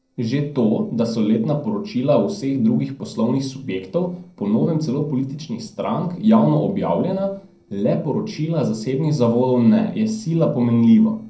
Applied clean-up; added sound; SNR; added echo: neural separator model SepFormer DNS4.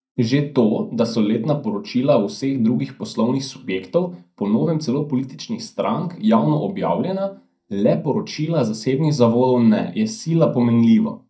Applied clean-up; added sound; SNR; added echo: neural mask model DeepFilterNet 3.